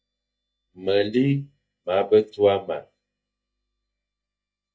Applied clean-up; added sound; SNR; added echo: neural mask model DeepFilterNet 3.